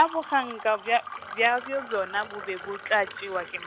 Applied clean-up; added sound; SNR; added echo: none; Fill (with liquid); 13 dB; none.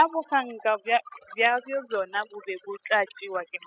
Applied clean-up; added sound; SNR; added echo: classical method spectral subtraction.